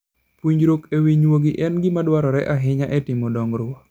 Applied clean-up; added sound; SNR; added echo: none; none; none; none.